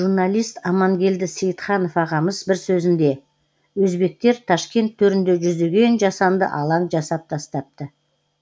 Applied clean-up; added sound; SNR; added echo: none; none; none; none.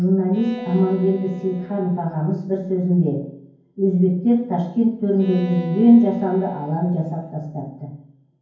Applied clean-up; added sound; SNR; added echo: none; Bowed string instrument; 18 dB; reverberation time 0.9 s.